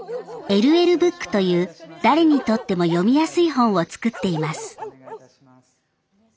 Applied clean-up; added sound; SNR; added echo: none; Bark; 17 dB; none.